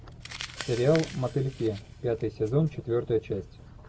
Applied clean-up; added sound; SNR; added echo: none; Crumpling, crinkling + Hi-hat; 17 dB; none.